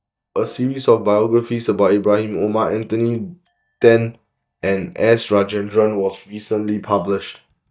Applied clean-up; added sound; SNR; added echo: neural mask model DeepFilterNet 3.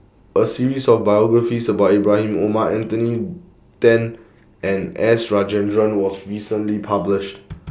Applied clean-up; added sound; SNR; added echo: none; none; none; none.